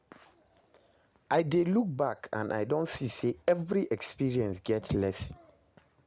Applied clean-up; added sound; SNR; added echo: none; none; none; none.